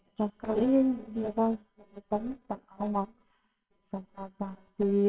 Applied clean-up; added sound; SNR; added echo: neural separator model SepFormer WHAMR!.